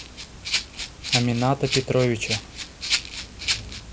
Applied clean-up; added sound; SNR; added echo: none; Rattle (instrument); 3 dB; none.